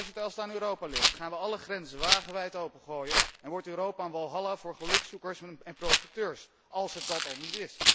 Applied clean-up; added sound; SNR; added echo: none; Rattle; -3 dB; none.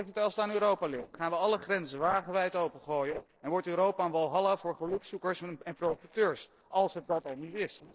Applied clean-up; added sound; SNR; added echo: neural separator model SepFormer DNS4.